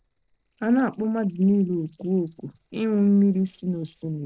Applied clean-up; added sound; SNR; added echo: neural separator model SepFormer DNS4.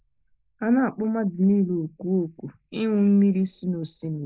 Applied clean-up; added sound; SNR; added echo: neural mask model Resemble Enhance denoiser.